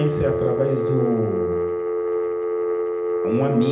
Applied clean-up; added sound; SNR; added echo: none; Telephone; -2 dB; reverberation time 0.8 s.